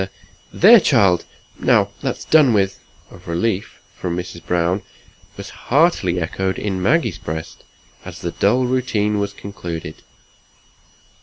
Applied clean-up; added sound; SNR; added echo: none; none; none; none.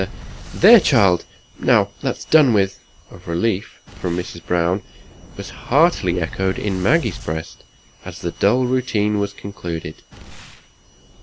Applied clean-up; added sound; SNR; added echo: none; Boom; 19 dB; none.